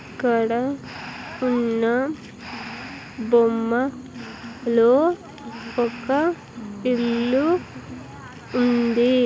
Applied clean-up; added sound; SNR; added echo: none; Breathing; 19 dB; none.